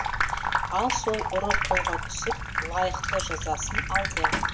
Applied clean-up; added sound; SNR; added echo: none; Sink (filling or washing) / Water tap, faucet; -3 dB; reverberation time 0.5 s.